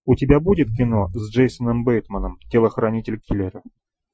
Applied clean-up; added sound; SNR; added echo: classical method Wiener filter.